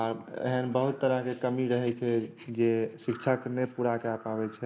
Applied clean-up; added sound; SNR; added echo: none; none; none; none.